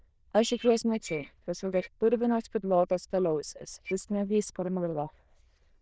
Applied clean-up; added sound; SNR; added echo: neural diffusion model UNIVERSE++.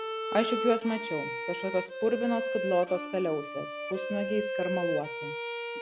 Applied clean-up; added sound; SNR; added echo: none; Bowed string instrument; 3 dB; none.